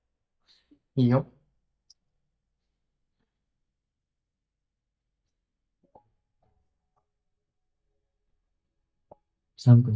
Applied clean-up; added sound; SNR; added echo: neural mask model DeepFilterNet 3.